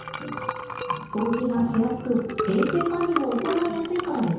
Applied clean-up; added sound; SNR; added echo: none; Liquid; 7 dB; reverberation time 0.9 s.